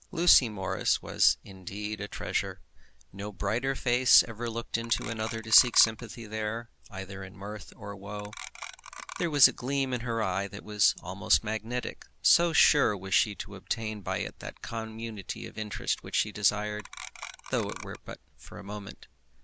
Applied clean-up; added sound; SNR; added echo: none; Clock; 12 dB; none.